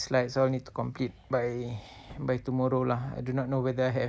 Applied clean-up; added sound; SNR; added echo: none; none; none; none.